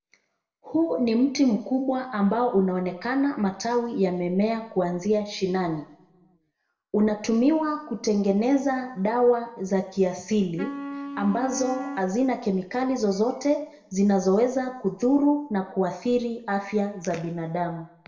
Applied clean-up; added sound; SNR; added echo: none; Wind instrument, woodwind instrument; 11 dB; reverberation time 0.6 s.